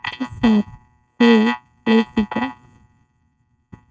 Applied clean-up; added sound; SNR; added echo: neural mask model RNNoise.